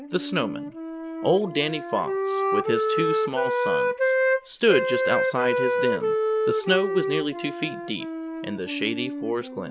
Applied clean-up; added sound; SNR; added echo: none; Wind instrument, woodwind instrument; -1 dB; none.